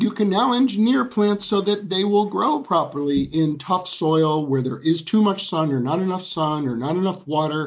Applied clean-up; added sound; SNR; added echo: none; none; none; none.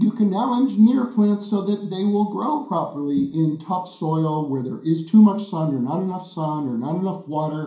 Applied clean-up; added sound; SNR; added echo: none; none; none; reverberation time 0.5 s.